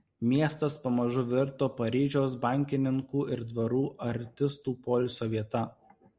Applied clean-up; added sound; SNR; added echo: none; none; none; none.